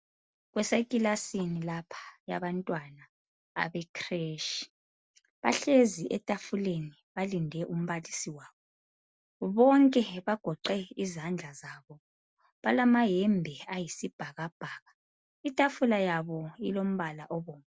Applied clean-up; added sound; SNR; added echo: none; none; none; none.